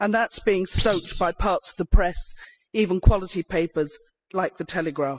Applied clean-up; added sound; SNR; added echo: classical method spectral subtraction.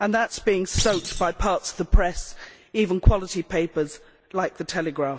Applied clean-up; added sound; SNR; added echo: none; Thump, thud; 10 dB; none.